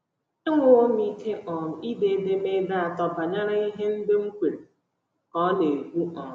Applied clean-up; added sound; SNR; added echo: none; none; none; none.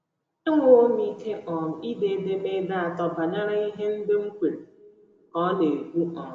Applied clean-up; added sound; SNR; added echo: none; none; none; reverberation time 1.9 s.